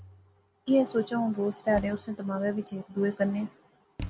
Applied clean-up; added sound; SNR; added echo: none; Thump, thud; 17 dB; none.